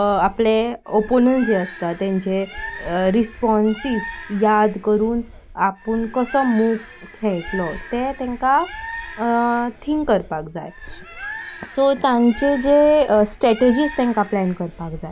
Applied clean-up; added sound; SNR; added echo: none; Bird; 15 dB; none.